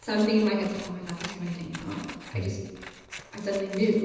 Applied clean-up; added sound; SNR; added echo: none; Scissors; 16 dB; reverberation time 1.1 s.